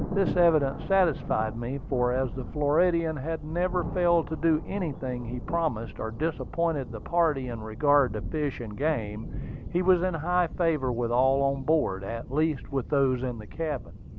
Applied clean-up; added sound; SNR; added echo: none; Thunder; 9 dB; none.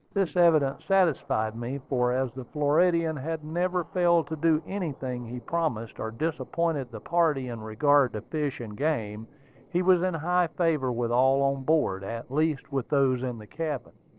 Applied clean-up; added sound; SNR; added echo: neural separator model SepFormer DNS4.